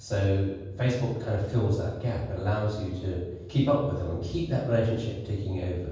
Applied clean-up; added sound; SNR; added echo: none; none; none; reverberation time 1.2 s.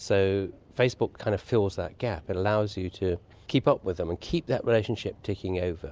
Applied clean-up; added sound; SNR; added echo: none; none; none; none.